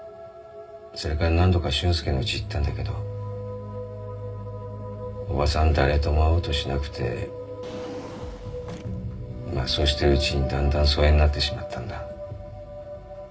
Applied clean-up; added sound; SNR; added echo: none; Drawer open or close; 17 dB; reverberation time 0.4 s.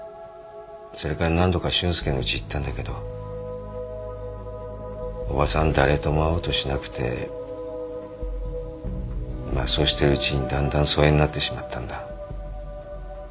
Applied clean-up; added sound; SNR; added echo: none; none; none; none.